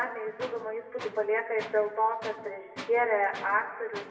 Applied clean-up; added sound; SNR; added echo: none; Tools; 16 dB; reverberation time 1.7 s.